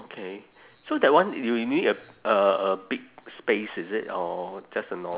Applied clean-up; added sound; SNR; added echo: none; none; none; none.